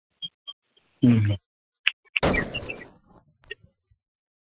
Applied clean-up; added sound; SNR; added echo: classical method Wiener filter.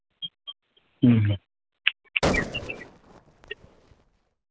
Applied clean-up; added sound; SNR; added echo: none; Gunshot, gunfire; 4 dB; none.